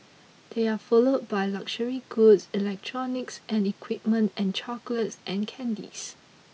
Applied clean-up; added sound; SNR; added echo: none; none; none; none.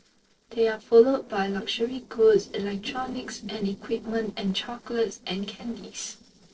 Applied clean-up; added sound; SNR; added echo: neural separator model SepFormer DNS4.